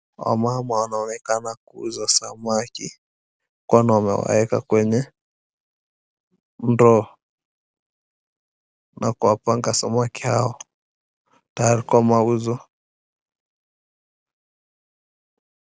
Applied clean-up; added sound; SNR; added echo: none; none; none; none.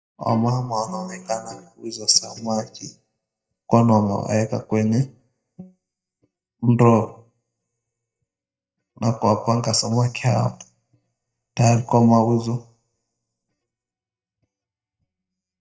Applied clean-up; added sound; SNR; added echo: neural mask model DeepFilterNet 3.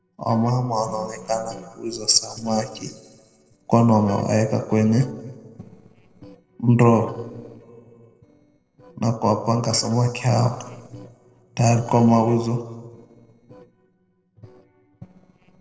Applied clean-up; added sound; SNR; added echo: neural separator model SepFormer DNS4.